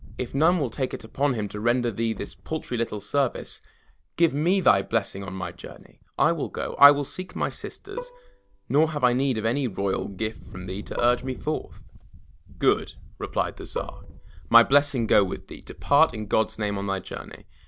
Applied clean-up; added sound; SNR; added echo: none; Bowed string instrument + Wind; 16 dB; none.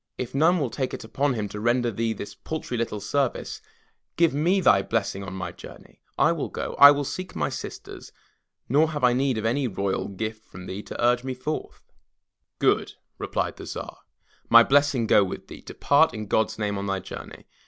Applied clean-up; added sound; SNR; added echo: none; none; none; none.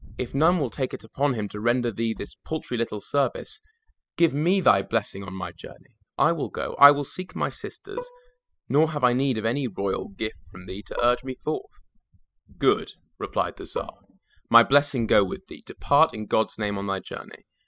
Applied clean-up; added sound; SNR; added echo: classical method spectral subtraction.